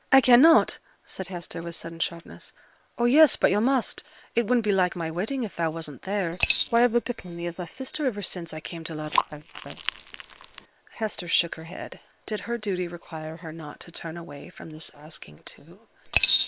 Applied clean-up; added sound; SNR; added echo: neural separator model SepFormer WHAM!.